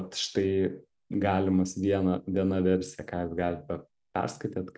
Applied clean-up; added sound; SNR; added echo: none; none; none; none.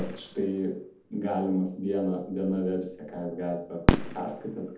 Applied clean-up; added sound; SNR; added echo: none; Fireworks; 2 dB; reverberation time 0.6 s.